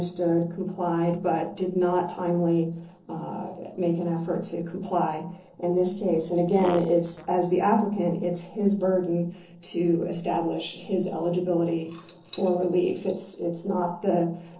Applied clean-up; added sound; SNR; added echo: neural separator model SepFormer DNS4.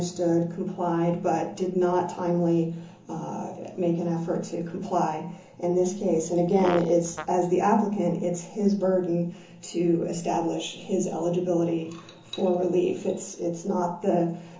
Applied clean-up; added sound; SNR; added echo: none; Fart; 11 dB; reverberation time 0.8 s.